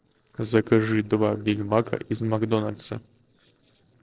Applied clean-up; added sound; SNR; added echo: neural separator model SepFormer DNS4.